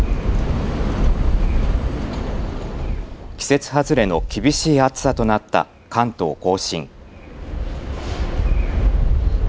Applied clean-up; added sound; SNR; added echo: none; none; none; none.